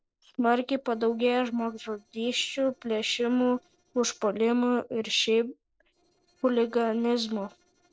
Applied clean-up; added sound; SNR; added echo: neural separator model SepFormer DNS4.